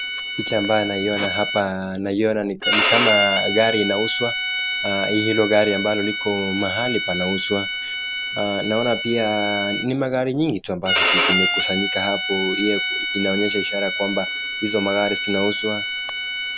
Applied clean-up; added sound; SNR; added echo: none; Bowed string instrument; 1 dB; none.